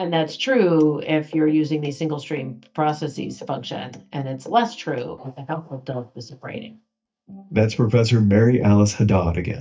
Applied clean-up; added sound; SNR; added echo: neural mask model DeepFilterNet 3.